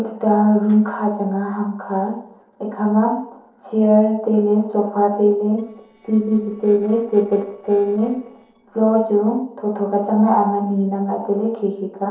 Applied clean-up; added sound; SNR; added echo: neural separator model SepFormer DNS4.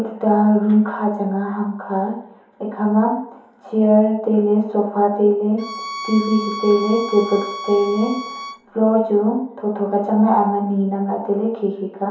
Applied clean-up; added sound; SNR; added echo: none; Bowed string instrument; 11 dB; reverberation time 2.8 s.